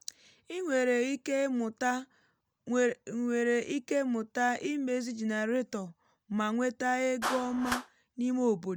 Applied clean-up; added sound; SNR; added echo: none; Clapping; 15 dB; none.